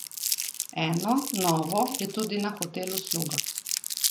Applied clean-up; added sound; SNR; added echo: none; Crumpling, crinkling; 3 dB; none.